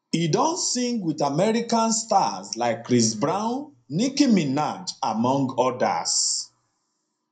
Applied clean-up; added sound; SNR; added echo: none; none; none; reverberation time 0.2 s.